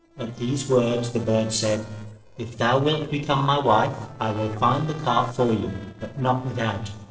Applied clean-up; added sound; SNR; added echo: neural separator model SepFormer DNS4.